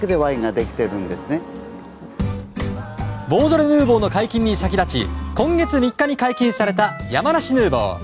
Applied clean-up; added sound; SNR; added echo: none; none; none; none.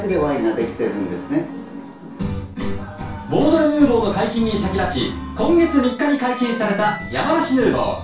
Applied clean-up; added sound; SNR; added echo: none; none; none; reverberation time 0.3 s.